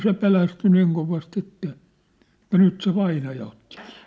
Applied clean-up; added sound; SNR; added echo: none; none; none; none.